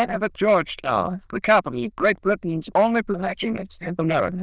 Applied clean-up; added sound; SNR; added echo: neural diffusion model UNIVERSE++.